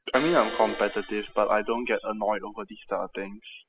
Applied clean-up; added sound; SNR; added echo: classical method spectral subtraction.